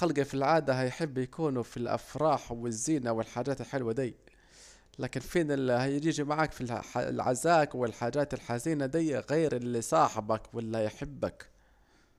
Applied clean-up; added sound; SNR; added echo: none; none; none; none.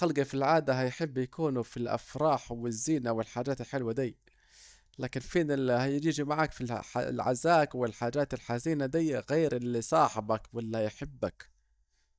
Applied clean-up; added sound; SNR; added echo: neural mask model DeepFilterNet 3.